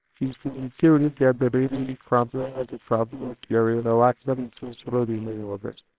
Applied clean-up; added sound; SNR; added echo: neural separator model SepFormer WHAMR!.